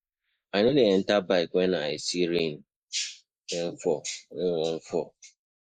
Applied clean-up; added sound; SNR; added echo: neural mask model Resemble Enhance denoiser.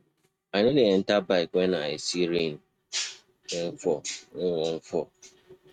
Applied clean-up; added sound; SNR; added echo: neural mask model RNNoise.